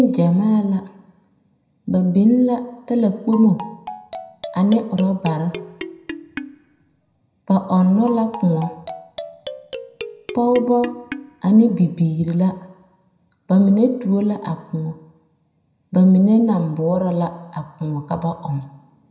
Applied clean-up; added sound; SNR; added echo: none; Marimba, xylophone; 14 dB; reverberation time 0.7 s.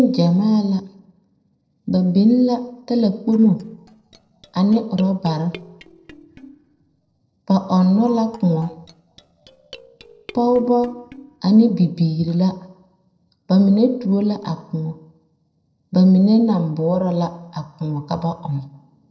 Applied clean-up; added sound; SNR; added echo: neural separator model SepFormer DNS4.